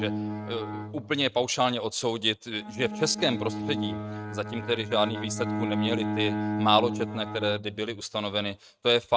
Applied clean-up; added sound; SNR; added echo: neural mask model RNNoise.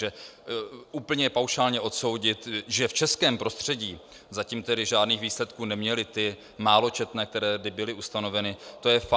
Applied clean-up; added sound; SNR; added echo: none; none; none; none.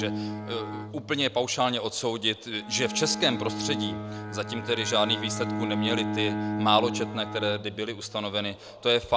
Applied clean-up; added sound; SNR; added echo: none; Bowed string instrument; 5 dB; none.